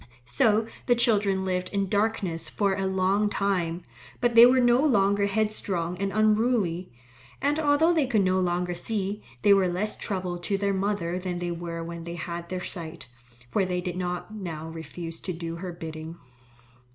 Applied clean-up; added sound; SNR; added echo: none; none; none; none.